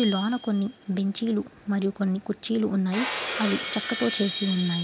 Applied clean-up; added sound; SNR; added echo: none; Shatter; 9 dB; none.